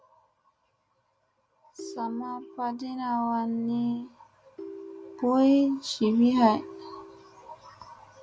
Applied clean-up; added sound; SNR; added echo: none; Ringtone; 16 dB; none.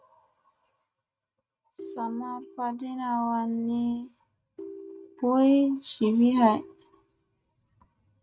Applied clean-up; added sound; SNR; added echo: neural mask model RNNoise.